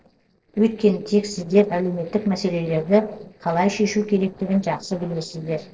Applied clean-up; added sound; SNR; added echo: neural separator model SepFormer DNS4.